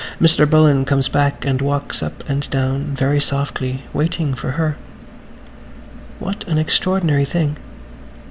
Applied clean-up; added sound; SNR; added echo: none; none; none; none.